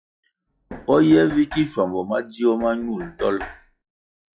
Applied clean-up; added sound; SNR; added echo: classical method log-MMSE.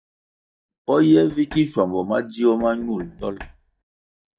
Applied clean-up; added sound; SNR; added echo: neural mask model DeepFilterNet 3.